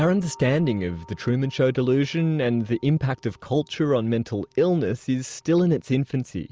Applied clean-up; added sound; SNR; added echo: none; none; none; none.